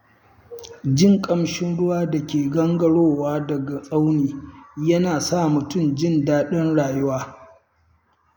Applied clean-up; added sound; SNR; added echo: none; none; none; none.